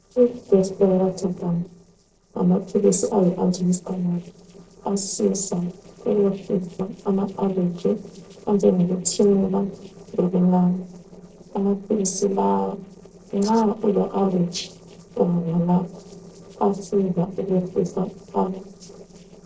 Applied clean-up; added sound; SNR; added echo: neural separator model SepFormer DNS4.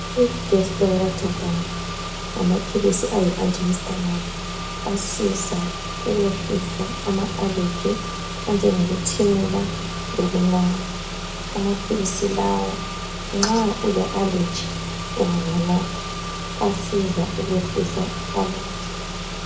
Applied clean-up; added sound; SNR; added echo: none; Engine / Car; 5 dB; reverberation time 0.6 s.